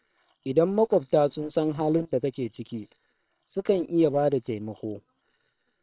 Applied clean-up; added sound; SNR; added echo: neural separator model SepFormer WHAM!.